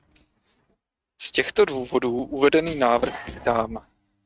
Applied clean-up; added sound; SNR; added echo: neural mask model RNNoise.